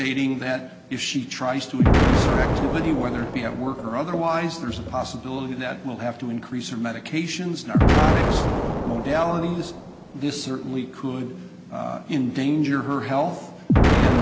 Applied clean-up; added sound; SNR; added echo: none; Explosion; -2 dB; none.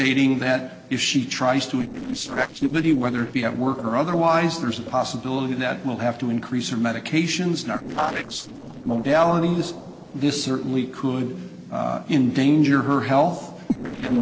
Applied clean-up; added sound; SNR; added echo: neural separator model SepFormer DNS4.